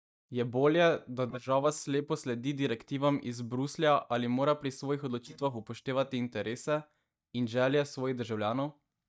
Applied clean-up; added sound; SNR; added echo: neural mask model DeepFilterNet 3.